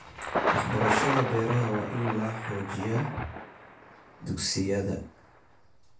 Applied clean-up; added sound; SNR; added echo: none; Thunder; 2 dB; reverberation time 0.3 s.